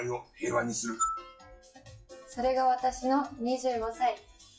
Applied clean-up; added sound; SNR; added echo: classical method WPE with log-MMSE.